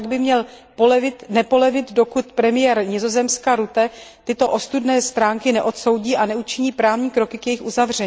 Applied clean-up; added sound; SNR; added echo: none; none; none; none.